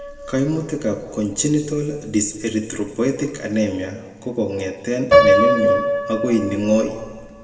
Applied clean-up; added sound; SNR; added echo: none; Piano; 0 dB; reverberation time 1.5 s.